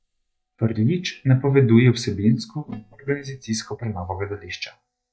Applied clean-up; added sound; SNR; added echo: neural mask model DeepFilterNet 3.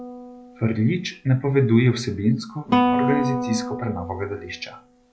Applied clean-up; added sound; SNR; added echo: none; Guitar; 4 dB; none.